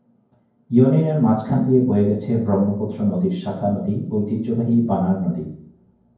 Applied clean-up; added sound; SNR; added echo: none; none; none; reverberation time 0.9 s.